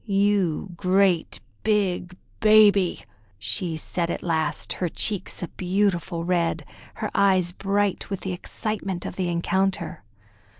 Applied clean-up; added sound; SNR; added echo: none; none; none; none.